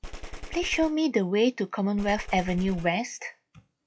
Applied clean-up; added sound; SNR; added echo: classical method log-MMSE.